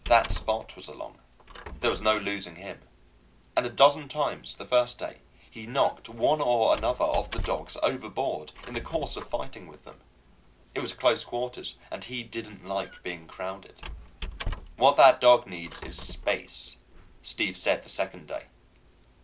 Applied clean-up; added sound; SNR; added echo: none; Squeak; 13 dB; none.